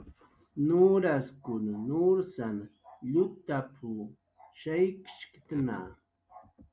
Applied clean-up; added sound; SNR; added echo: none; none; none; none.